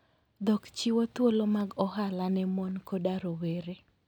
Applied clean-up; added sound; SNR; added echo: none; none; none; none.